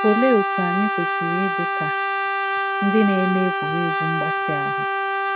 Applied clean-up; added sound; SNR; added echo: none; Brass instrument; -1 dB; none.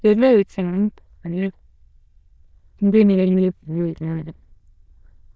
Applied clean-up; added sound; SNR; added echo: neural diffusion model UNIVERSE++.